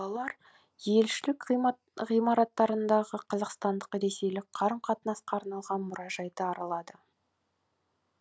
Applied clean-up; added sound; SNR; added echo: none; none; none; none.